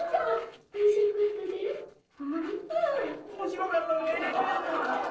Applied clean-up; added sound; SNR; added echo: neural separator model SepFormer DNS4.